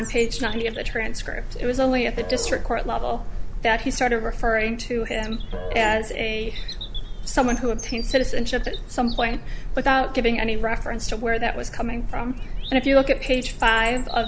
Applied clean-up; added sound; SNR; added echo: none; Bird vocalization, bird call, bird song + Musical instrument; 18 dB; none.